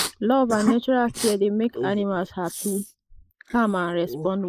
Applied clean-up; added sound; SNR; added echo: neural mask model Resemble Enhance denoiser.